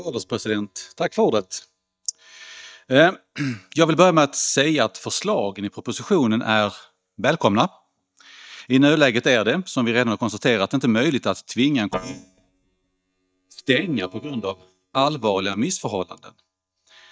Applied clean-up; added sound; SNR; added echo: neural mask model DeepFilterNet 3.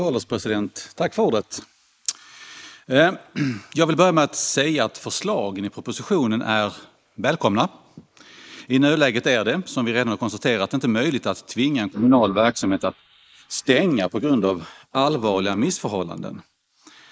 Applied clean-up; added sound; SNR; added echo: neural mask model Resemble Enhance denoiser.